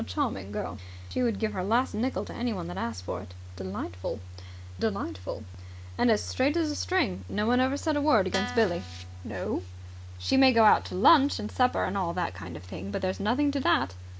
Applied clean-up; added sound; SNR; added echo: none; Guitar; 10 dB; none.